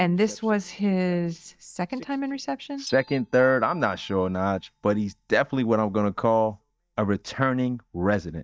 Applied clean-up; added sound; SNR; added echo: neural mask model DeepFilterNet 3.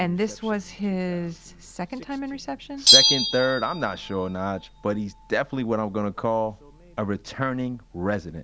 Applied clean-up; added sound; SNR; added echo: none; Bell; 1 dB; none.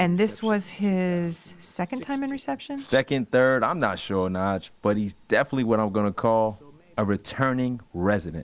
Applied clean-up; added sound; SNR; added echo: neural mask model Resemble Enhance denoiser.